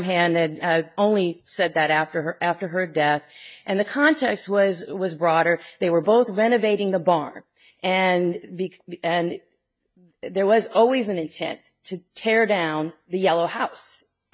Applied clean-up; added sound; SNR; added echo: neural mask model DeepFilterNet 3.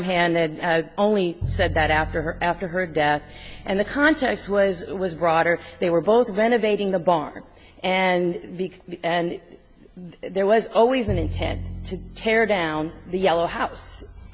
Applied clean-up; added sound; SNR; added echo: none; Bowed string instrument; 14 dB; none.